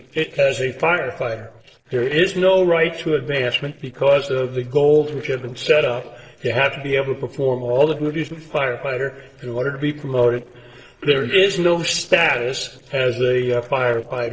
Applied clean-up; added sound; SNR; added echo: neural separator model SepFormer DNS4.